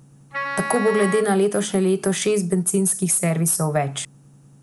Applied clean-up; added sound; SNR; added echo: none; Wind instrument, woodwind instrument; 7 dB; none.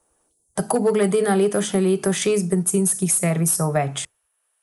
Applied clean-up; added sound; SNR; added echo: neural mask model Resemble Enhance denoiser.